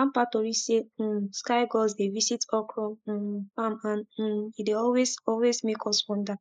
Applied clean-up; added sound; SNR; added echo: neural mask model Resemble Enhance denoiser.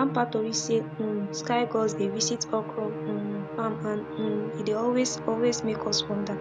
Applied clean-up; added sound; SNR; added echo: none; Musical instrument; 7 dB; none.